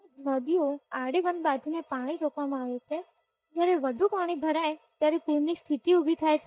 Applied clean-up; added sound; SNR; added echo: neural mask model DeepFilterNet 3.